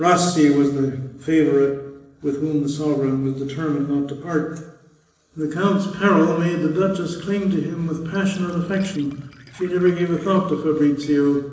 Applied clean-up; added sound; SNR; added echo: neural separator model SepFormer DNS4.